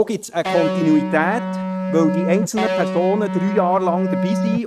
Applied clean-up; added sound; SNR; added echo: neural mask model RNNoise.